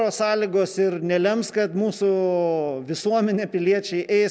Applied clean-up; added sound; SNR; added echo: none; none; none; none.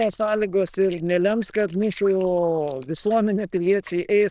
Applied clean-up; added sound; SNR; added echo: neural diffusion model UNIVERSE++.